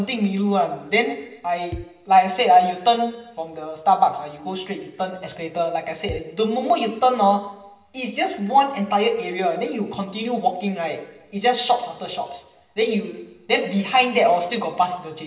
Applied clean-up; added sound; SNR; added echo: none; Bass drum; 14 dB; reverberation time 1.0 s.